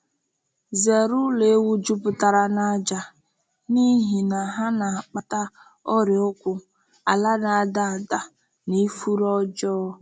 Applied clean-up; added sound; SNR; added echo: none; none; none; none.